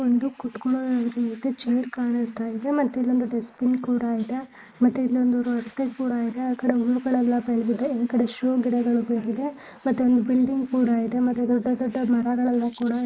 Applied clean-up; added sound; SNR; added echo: neural mask model Resemble Enhance denoiser.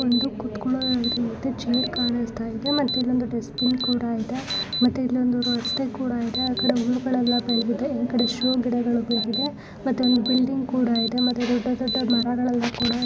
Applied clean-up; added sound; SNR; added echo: none; Alarm; 8 dB; none.